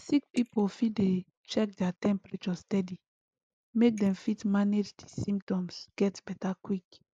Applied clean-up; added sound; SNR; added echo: neural mask model Resemble Enhance denoiser.